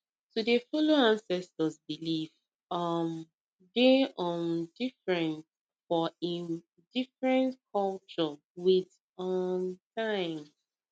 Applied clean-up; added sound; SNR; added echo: none; none; none; none.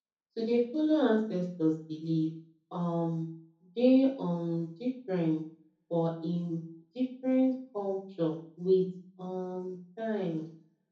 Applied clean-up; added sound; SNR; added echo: none; none; none; reverberation time 0.6 s.